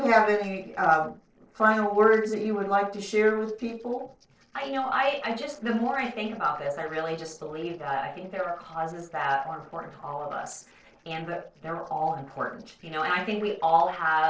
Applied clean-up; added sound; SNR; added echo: neural separator model SepFormer DNS4.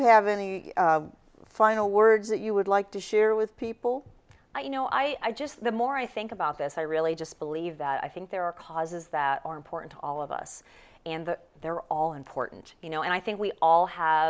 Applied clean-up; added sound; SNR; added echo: none; none; none; none.